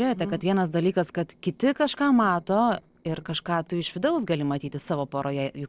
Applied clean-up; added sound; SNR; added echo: neural separator model SepFormer DNS4.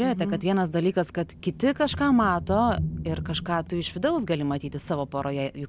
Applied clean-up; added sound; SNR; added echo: none; Thunder; 12 dB; none.